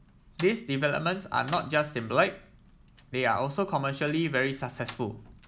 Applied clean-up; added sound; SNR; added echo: none; Slam; 18 dB; none.